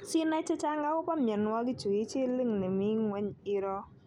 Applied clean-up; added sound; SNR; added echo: none; none; none; none.